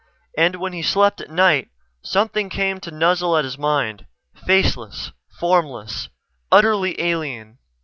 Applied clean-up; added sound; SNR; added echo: none; none; none; none.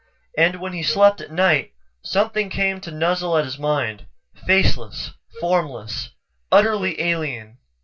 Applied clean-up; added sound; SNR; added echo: none; Wind instrument, woodwind instrument; 20 dB; reverberation time 0.2 s.